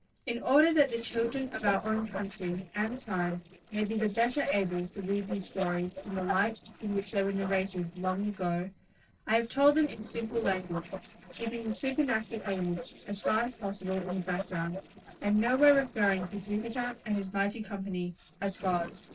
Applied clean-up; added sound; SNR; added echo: neural separator model SepFormer DNS4.